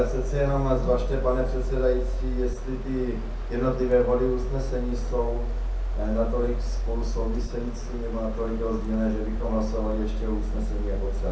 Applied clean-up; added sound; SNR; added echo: none; Mechanisms; 0 dB; reverberation time 0.6 s.